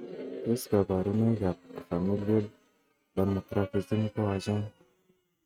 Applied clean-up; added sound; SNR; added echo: neural mask model RNNoise.